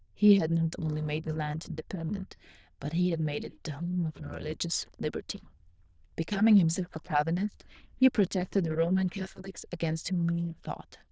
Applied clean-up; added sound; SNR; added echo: neural diffusion model UNIVERSE++.